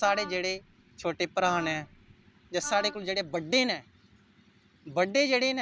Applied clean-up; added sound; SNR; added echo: none; Wind instrument, woodwind instrument; 14 dB; none.